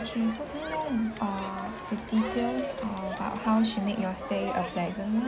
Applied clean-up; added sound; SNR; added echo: none; Crowd; 8 dB; none.